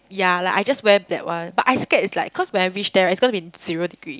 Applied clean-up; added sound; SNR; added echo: none; none; none; none.